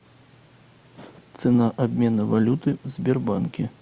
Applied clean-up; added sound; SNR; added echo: none; none; none; none.